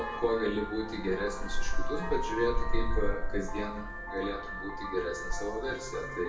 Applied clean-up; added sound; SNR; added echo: none; Vehicle horn, car horn, honking; -2 dB; reverberation time 0.9 s.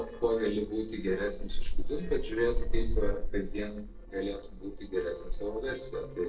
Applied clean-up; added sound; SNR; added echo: neural separator model SepFormer DNS4.